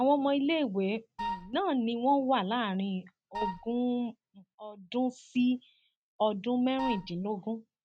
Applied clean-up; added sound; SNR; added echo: neural mask model RNNoise.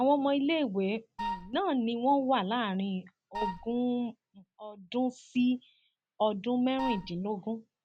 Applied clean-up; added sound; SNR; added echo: none; Wind instrument, woodwind instrument; 7 dB; none.